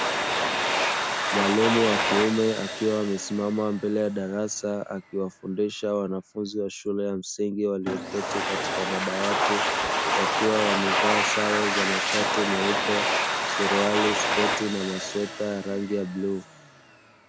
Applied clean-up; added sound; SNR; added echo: none; Domestic sounds, home sounds; 0 dB; none.